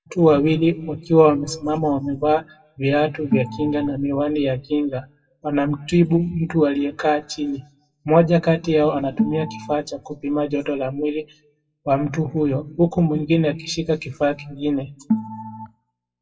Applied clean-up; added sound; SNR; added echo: classical method WPE with log-MMSE.